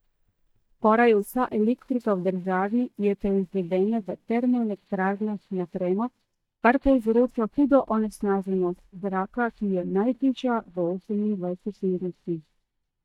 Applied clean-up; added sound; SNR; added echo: neural mask model DeepFilterNet 3.